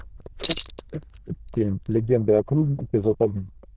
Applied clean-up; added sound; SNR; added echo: neural diffusion model UNIVERSE++.